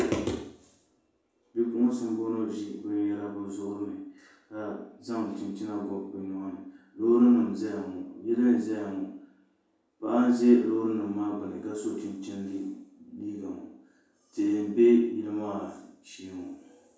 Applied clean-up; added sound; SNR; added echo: none; none; none; reverberation time 0.7 s.